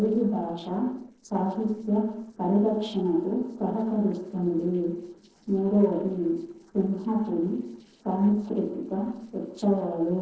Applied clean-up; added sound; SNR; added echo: neural separator model SepFormer DNS4.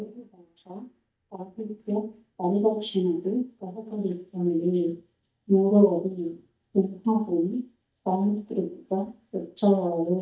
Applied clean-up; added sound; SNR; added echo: neural mask model DeepFilterNet 3.